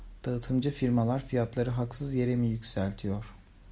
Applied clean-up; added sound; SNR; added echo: none; none; none; none.